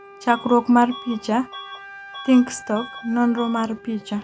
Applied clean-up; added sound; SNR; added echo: none; Bus / Alarm + Wind instrument, woodwind instrument; 17 dB; none.